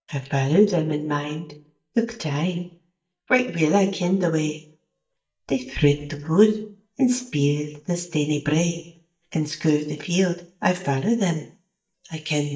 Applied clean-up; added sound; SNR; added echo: neural mask model DeepFilterNet 3.